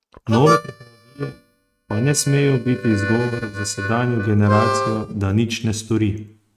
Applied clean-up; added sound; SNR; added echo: neural mask model RNNoise.